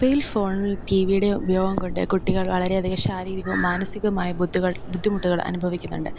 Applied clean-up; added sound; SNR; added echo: none; Subway, metro, underground; 8 dB; none.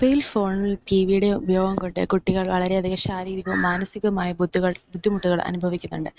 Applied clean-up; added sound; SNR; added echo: neural mask model RNNoise.